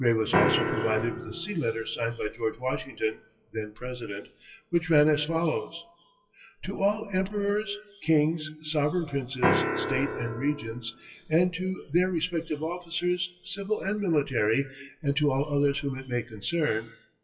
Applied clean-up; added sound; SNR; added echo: classical method WPE with log-MMSE.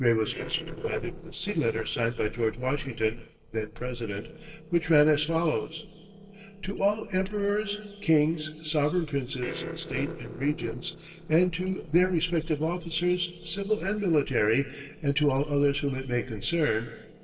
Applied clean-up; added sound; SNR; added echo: neural separator model SepFormer DNS4.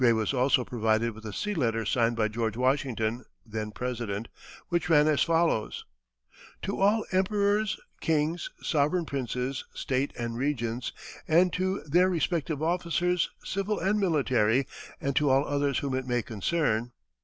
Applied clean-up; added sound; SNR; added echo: none; none; none; none.